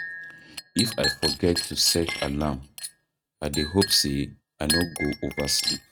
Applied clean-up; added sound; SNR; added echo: neural mask model RNNoise.